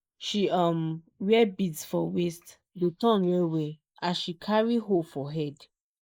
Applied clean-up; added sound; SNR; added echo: neural mask model Resemble Enhance denoiser.